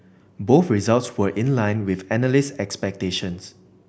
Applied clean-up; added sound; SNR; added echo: none; none; none; none.